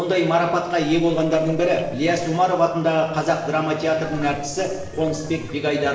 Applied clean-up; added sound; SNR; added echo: neural separator model SepFormer DNS4.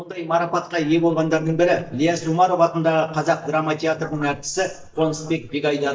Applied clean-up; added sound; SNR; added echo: neural mask model DeepFilterNet 3.